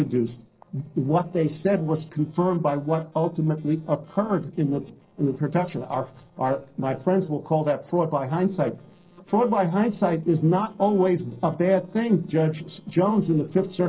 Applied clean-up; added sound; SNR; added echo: neural separator model SepFormer DNS4.